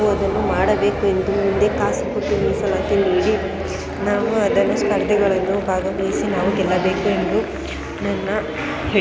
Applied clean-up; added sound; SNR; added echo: none; Applause; 20 dB; none.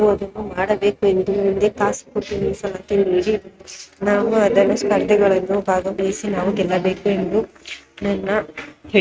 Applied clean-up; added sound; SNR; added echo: neural mask model RNNoise.